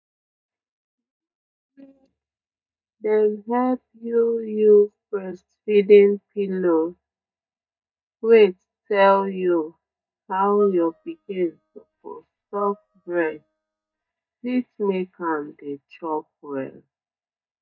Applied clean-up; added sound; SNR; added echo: neural mask model DeepFilterNet 3.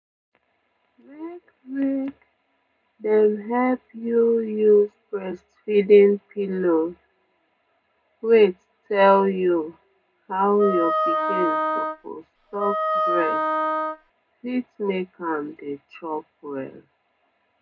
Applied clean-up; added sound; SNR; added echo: none; Wind instrument, woodwind instrument; 1 dB; reverberation time 0.2 s.